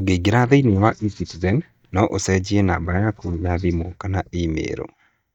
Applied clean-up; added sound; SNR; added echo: neural mask model DeepFilterNet 3.